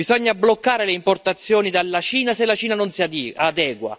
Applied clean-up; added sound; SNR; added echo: none; none; none; none.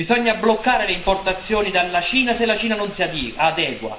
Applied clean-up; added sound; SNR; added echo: none; Crumpling, crinkling; 16 dB; reverberation time 0.8 s.